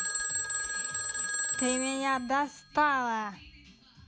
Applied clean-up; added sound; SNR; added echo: none; Telephone; 1 dB; none.